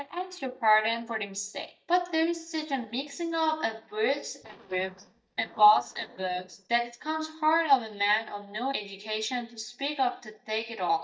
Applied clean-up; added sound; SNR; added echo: neural mask model DeepFilterNet 3.